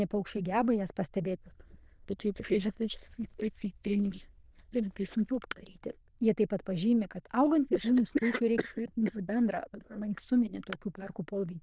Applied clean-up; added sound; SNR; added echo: neural diffusion model UNIVERSE++.